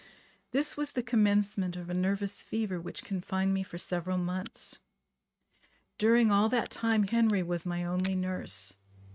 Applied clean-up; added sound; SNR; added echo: neural mask model RNNoise.